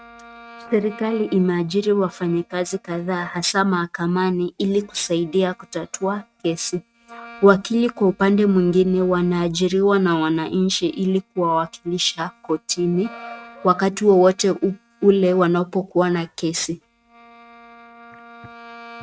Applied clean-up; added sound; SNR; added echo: neural mask model RNNoise.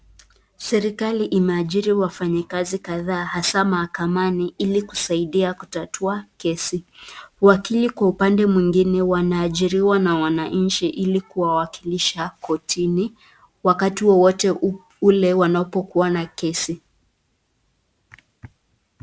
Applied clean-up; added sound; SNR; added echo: none; none; none; none.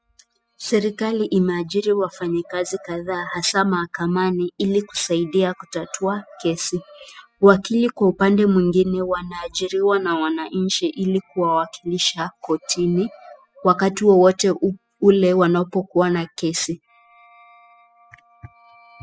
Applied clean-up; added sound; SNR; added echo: classical method spectral subtraction.